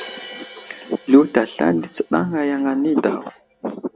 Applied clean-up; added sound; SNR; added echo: none; Crash cymbal; 17 dB; none.